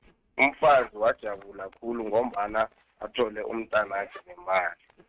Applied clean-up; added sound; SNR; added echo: neural mask model RNNoise.